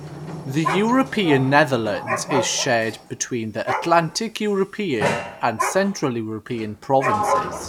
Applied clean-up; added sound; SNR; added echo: none; Sliding door + Dog; 6 dB; none.